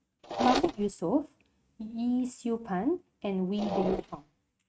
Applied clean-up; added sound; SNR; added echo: neural mask model RNNoise.